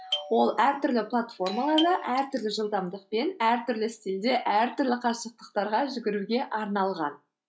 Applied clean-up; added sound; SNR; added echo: classical method log-MMSE.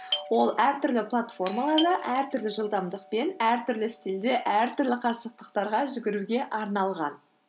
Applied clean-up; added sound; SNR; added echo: none; Doorbell; 14 dB; none.